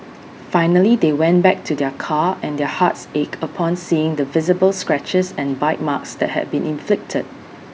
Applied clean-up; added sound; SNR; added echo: none; none; none; none.